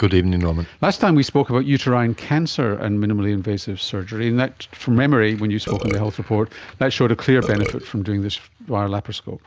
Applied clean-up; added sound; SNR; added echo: none; Burping, eructation; 8 dB; none.